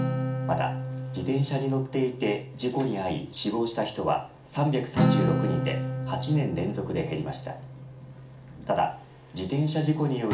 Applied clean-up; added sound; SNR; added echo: none; Acoustic guitar; 4 dB; reverberation time 0.4 s.